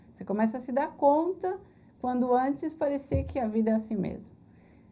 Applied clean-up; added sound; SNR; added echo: none; none; none; reverberation time 0.5 s.